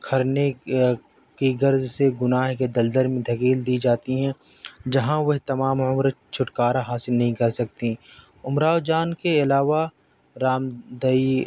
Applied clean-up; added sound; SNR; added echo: none; none; none; none.